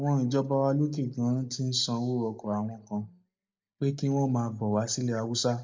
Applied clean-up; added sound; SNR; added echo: neural mask model DeepFilterNet 3.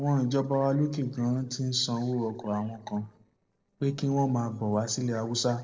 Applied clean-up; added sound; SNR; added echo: neural separator model SepFormer DNS4.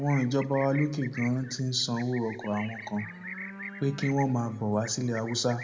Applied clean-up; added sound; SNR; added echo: none; Livestock, farm animals, working animals; 14 dB; reverberation time 1.0 s.